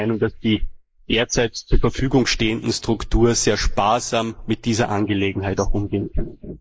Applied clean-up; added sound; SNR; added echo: neural mask model Resemble Enhance denoiser.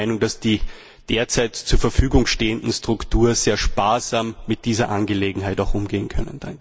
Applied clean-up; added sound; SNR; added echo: none; none; none; none.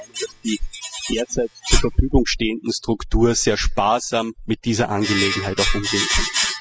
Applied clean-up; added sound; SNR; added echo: classical method spectral subtraction.